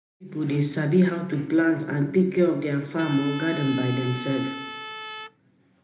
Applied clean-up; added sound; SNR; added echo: none; Trumpet; 12 dB; reverberation time 0.8 s.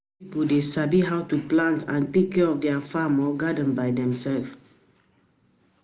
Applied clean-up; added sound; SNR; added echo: none; none; none; none.